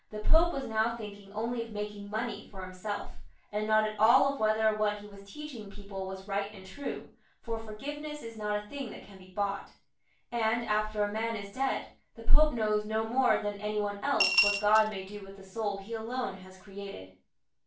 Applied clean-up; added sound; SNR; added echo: none; Coin (dropping) / Glass; 2 dB; reverberation time 0.3 s.